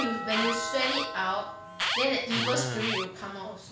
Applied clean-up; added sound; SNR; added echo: none; Doorbell + Alarm; 3 dB; none.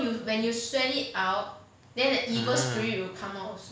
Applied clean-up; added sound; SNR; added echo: none; none; none; none.